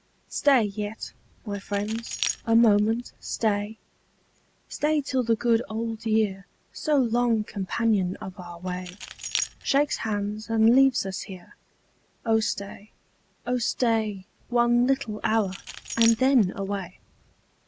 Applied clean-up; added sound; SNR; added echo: none; Keys jangling; 13 dB; none.